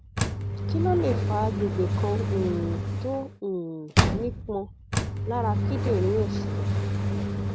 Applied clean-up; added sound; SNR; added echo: none; Engine; -4 dB; none.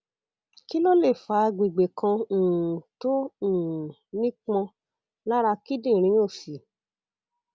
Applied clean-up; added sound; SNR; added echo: none; none; none; none.